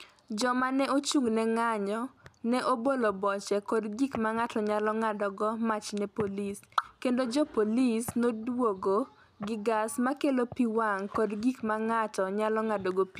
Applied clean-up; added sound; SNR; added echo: none; none; none; none.